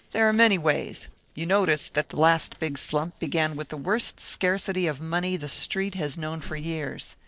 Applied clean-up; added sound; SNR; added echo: neural separator model SepFormer DNS4.